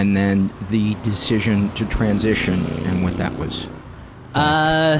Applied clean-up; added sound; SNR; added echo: none; Traffic noise, roadway noise; 10 dB; none.